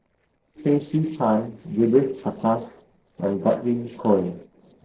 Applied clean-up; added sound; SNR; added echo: neural separator model SepFormer DNS4.